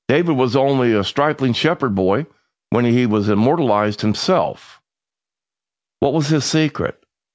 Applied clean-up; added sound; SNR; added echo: none; none; none; none.